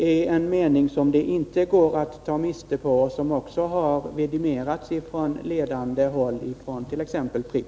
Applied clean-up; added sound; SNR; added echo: none; none; none; none.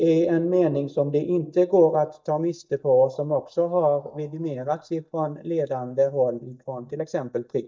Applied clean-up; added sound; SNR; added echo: neural mask model DeepFilterNet 3.